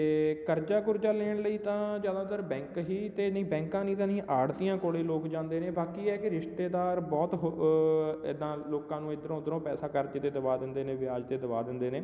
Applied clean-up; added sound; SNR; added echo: none; none; none; none.